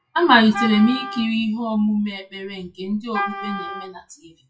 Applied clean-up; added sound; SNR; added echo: classical method WPE with log-MMSE.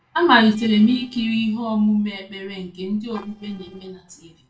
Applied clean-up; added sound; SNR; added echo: neural separator model SepFormer DNS4.